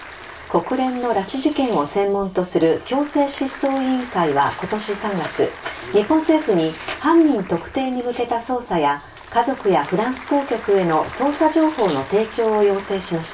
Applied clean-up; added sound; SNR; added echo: none; Applause / Crowd; 17 dB; reverberation time 0.2 s.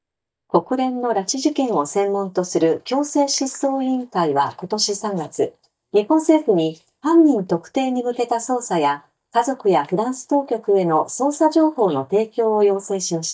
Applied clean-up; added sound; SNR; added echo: neural mask model DeepFilterNet 3.